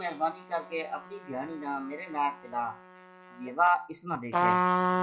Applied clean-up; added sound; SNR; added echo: classical method log-MMSE.